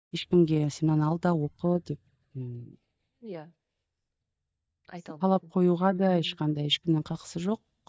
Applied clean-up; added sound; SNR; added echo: neural mask model DeepFilterNet 3.